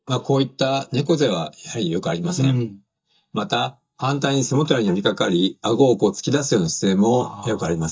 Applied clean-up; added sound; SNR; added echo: neural mask model DeepFilterNet 3.